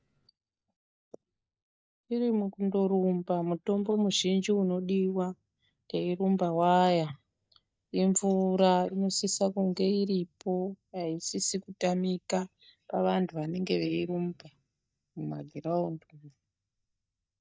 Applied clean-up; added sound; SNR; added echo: neural mask model DeepFilterNet 3.